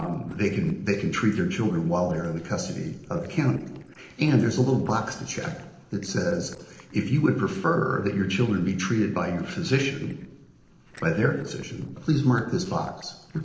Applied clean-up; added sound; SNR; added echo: neural separator model SepFormer DNS4.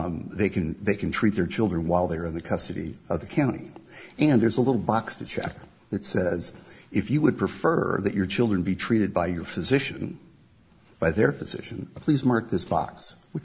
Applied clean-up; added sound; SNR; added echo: none; none; none; none.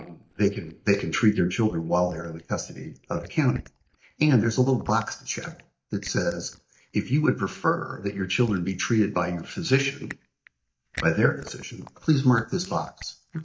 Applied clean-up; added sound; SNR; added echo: neural mask model DeepFilterNet 3.